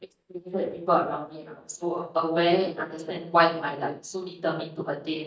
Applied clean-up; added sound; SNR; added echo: neural mask model DeepFilterNet 3.